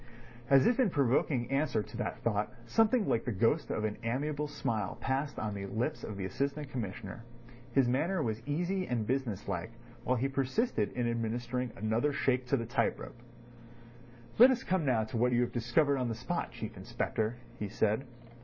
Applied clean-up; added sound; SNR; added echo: none; none; none; none.